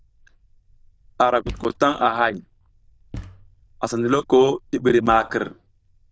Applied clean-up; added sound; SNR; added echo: neural diffusion model UNIVERSE++.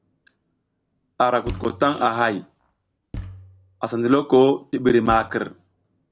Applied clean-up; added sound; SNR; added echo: none; Thump, thud; 18 dB; none.